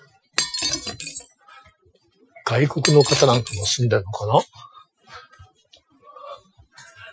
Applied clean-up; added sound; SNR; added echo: classical method Wiener filter.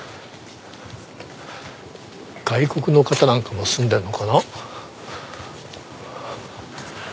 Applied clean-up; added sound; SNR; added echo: none; none; none; none.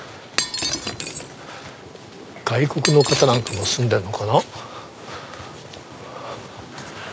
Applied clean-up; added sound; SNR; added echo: none; Shatter; 5 dB; none.